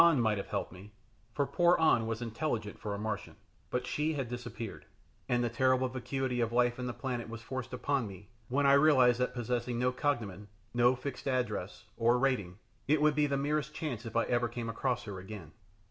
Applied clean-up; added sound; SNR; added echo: none; none; none; none.